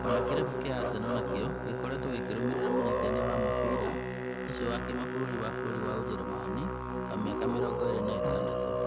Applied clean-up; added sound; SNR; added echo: none; Musical instrument; -5 dB; none.